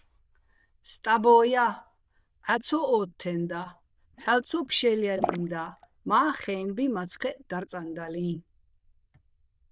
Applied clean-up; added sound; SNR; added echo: neural diffusion model UNIVERSE++.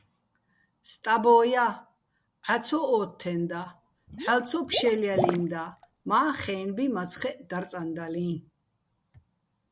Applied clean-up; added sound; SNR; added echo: none; Water / Liquid; 7 dB; none.